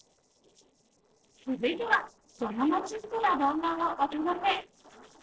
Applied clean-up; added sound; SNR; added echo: neural separator model SepFormer DNS4.